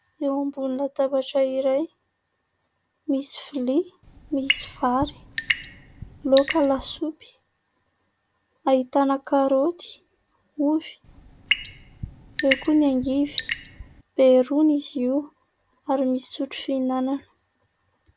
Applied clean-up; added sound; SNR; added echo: none; Drip / Sink (filling or washing) / Water tap, faucet / Water; 6 dB; none.